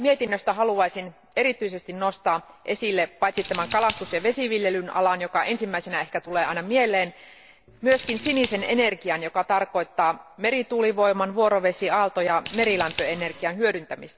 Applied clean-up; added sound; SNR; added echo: none; Scissors; 19 dB; none.